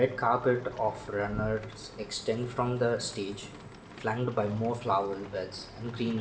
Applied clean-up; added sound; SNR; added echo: none; Rain; 18 dB; reverberation time 0.6 s.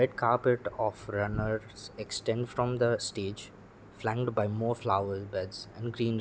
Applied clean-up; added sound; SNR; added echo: none; none; none; none.